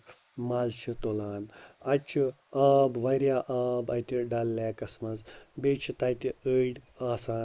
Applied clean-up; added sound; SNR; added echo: neural mask model Resemble Enhance denoiser.